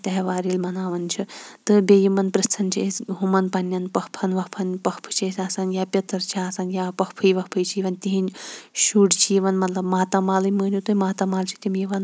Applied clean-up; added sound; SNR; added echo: none; none; none; none.